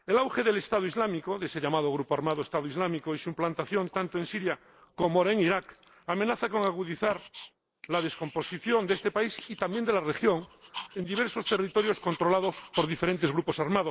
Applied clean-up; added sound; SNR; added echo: neural mask model Resemble Enhance denoiser.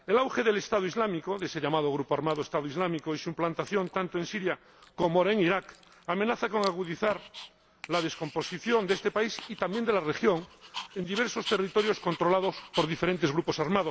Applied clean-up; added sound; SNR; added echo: none; Dog; 17 dB; none.